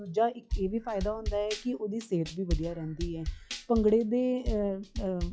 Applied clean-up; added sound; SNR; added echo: classical method log-MMSE.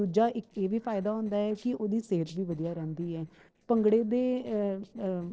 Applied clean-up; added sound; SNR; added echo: neural separator model SepFormer DNS4.